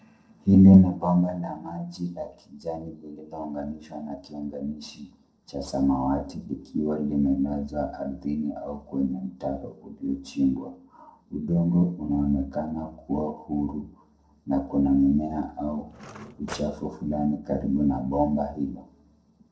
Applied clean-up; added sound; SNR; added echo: neural separator model SepFormer DNS4.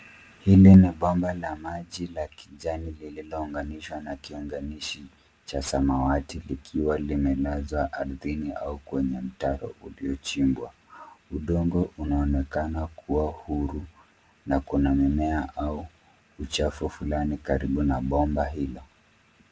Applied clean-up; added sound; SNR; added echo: none; none; none; none.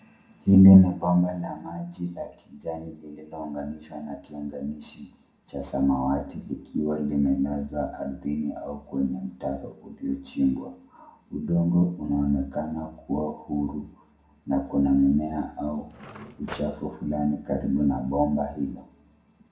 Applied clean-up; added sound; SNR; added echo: none; Cutlery, silverware / Drawer open or close; 16 dB; reverberation time 0.5 s.